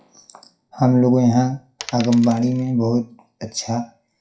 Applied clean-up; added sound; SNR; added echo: classical method WPE with log-MMSE.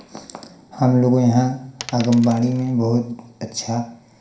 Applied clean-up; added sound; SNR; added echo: none; Coin (dropping); 17 dB; reverberation time 0.5 s.